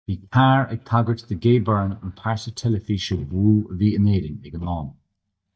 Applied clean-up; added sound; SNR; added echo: neural mask model DeepFilterNet 3.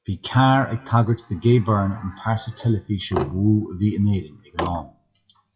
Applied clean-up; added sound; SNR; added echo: classical method WPE with log-MMSE.